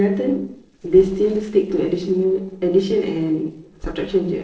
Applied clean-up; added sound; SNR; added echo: neural separator model SepFormer DNS4.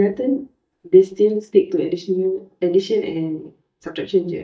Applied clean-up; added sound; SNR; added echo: neural mask model DeepFilterNet 3.